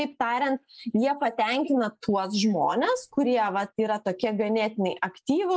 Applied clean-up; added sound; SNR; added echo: neural mask model Resemble Enhance denoiser.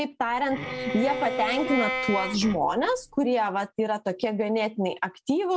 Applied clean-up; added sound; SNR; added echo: none; Bowed string instrument; 6 dB; none.